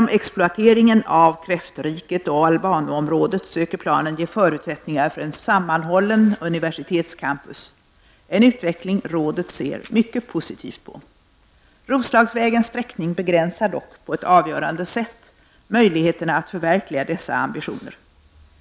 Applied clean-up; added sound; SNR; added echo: none; none; none; none.